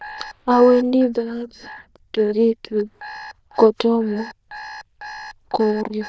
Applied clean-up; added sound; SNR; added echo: neural diffusion model UNIVERSE++.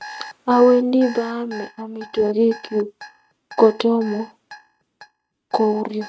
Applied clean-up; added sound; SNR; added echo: neural mask model RNNoise.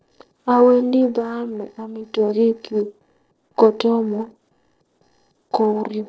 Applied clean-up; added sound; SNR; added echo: neural separator model SepFormer DNS4.